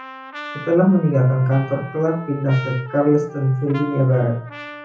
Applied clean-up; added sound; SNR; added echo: none; Trumpet; 16 dB; reverberation time 0.7 s.